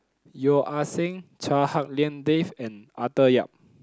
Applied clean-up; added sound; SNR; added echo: none; none; none; none.